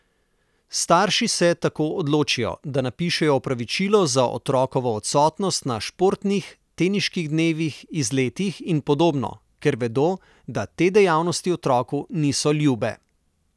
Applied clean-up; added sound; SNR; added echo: none; none; none; none.